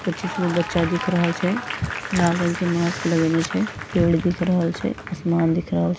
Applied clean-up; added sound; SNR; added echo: none; Applause / Crowd; 12 dB; none.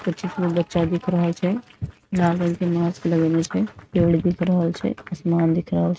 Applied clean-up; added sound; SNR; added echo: neural mask model RNNoise.